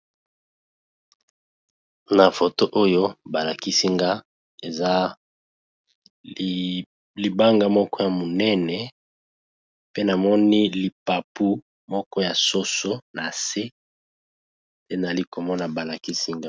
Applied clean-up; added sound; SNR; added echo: none; none; none; none.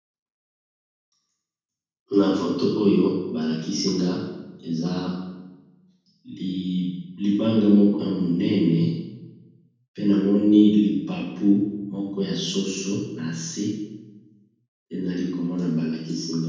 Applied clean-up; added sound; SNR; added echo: none; none; none; reverberation time 1.1 s.